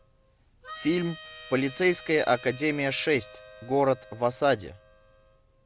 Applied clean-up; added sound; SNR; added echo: none; Harmonica; 19 dB; none.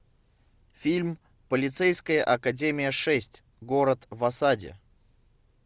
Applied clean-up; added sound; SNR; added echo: none; none; none; none.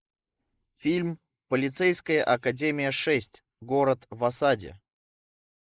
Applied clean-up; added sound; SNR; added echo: neural mask model Resemble Enhance denoiser.